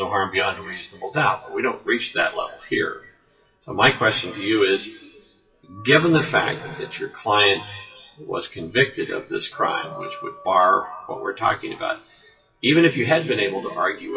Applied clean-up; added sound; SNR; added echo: classical method WPE with log-MMSE.